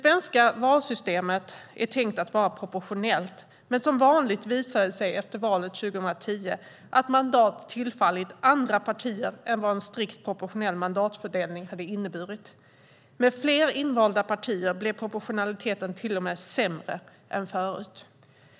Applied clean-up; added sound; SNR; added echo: none; none; none; none.